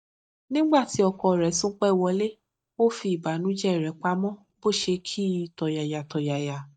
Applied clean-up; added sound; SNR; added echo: neural mask model DeepFilterNet 3.